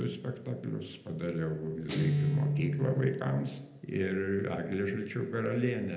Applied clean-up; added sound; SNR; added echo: none; Guitar; 1 dB; reverberation time 0.7 s.